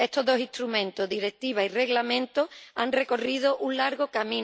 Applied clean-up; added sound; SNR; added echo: none; none; none; none.